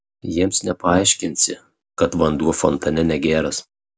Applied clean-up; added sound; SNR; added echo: none; none; none; none.